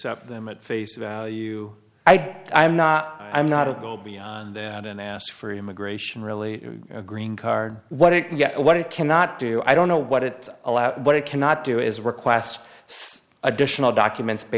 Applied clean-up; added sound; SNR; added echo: none; none; none; none.